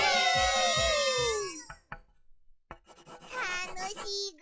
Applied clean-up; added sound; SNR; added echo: classical method log-MMSE.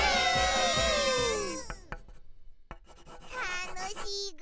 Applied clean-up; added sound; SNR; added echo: none; Writing; 11 dB; none.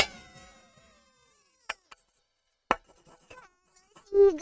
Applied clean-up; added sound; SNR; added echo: neural mask model RNNoise.